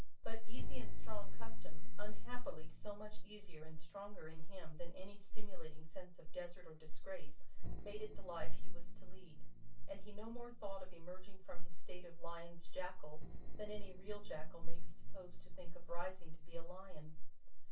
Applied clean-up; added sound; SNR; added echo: neural separator model SepFormer DNS4.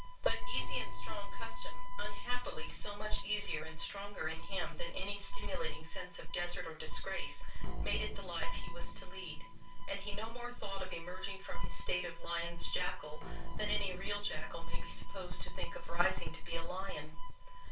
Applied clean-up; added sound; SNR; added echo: neural separator model SepFormer WHAMR!.